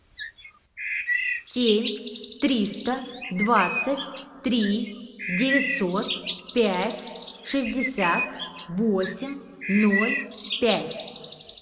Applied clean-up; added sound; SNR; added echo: none; Bird; 6 dB; reverberation time 1.9 s.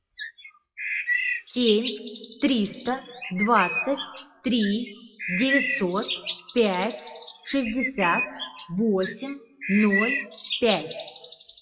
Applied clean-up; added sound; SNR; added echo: classical method WPE with log-MMSE.